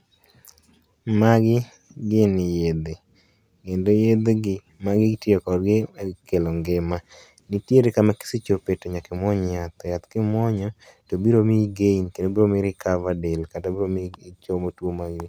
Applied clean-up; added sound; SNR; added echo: none; none; none; none.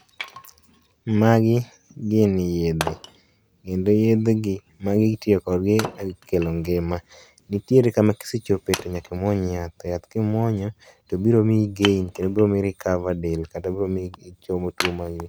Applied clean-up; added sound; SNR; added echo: none; Wood; 16 dB; none.